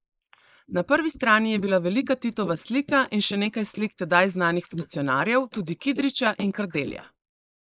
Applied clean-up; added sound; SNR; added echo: neural mask model Resemble Enhance denoiser.